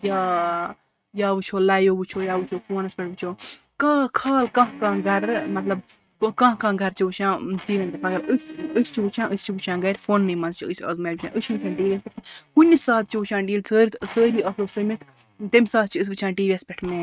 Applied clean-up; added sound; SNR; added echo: neural mask model RNNoise.